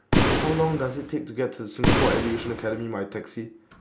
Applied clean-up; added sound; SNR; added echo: none; Boom; -4 dB; none.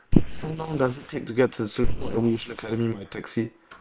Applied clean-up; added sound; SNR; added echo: neural separator model SepFormer WHAM!.